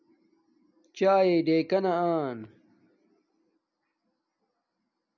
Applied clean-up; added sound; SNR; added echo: none; none; none; none.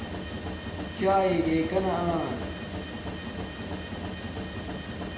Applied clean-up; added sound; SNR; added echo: none; Mechanisms; 4 dB; reverberation time 1.0 s.